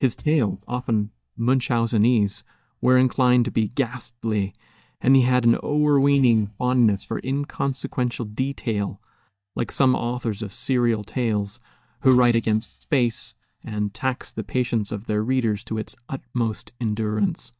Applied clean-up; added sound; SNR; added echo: neural mask model DeepFilterNet 3.